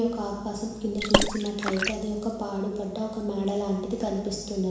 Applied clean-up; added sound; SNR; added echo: none; Water / Splash, splatter; -1 dB; reverberation time 1.0 s.